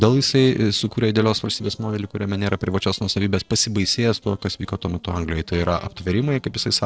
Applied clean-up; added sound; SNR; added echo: neural separator model SepFormer DNS4.